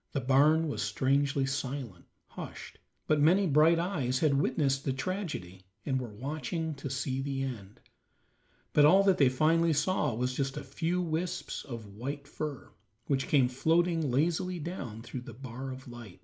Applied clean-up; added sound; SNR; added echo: none; none; none; none.